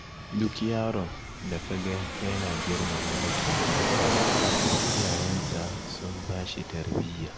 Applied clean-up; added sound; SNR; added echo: none; Fixed-wing aircraft, airplane; -3 dB; none.